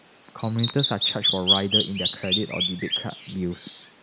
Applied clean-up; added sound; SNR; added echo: none; Bird vocalization, bird call, bird song; -4 dB; none.